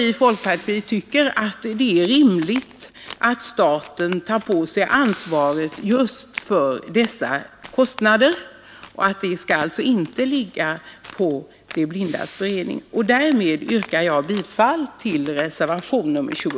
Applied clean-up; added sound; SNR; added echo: none; Crack + Respiratory sounds; 18 dB; none.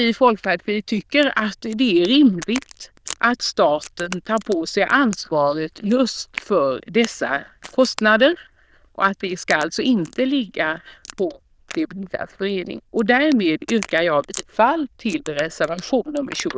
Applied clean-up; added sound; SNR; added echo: neural diffusion model UNIVERSE++.